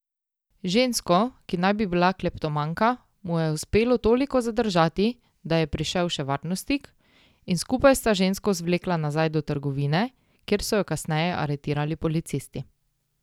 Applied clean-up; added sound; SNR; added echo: none; none; none; none.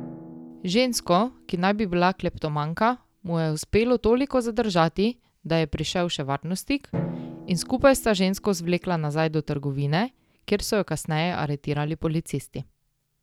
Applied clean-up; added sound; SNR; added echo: none; Drum; 18 dB; none.